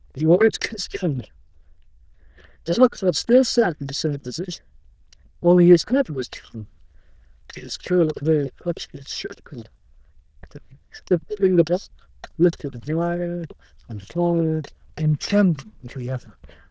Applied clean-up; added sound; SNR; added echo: neural diffusion model UNIVERSE++.